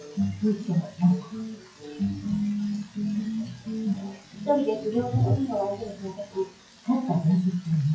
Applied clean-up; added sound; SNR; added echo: classical method WPE with log-MMSE.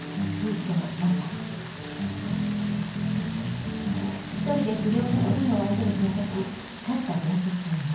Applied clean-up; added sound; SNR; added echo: none; Rain; 14 dB; reverberation time 0.9 s.